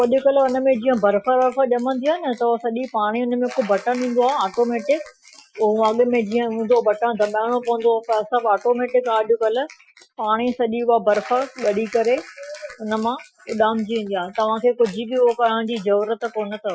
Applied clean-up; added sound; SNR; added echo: classical method Wiener filter.